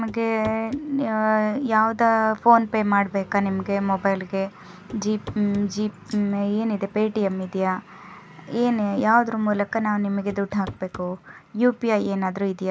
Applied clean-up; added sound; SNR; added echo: none; Walk, footsteps / Run / Wood; 18 dB; none.